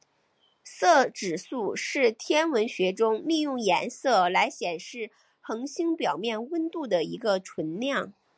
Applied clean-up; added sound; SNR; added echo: none; none; none; none.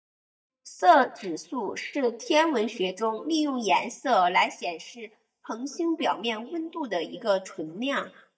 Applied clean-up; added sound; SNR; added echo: neural mask model DeepFilterNet 3.